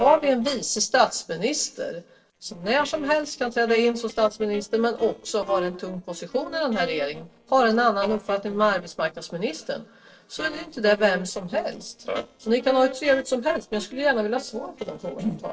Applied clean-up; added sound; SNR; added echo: neural separator model SepFormer DNS4.